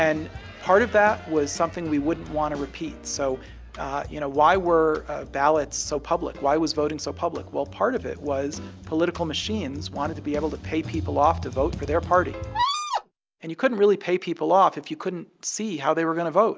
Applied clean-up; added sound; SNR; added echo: none; none; none; none.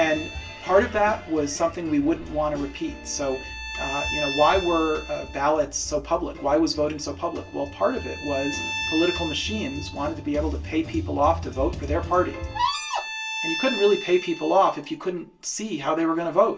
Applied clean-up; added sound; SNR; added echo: none; Bowed string instrument; 12 dB; reverberation time 0.2 s.